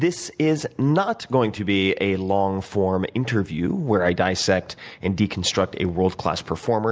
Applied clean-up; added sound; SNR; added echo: none; none; none; none.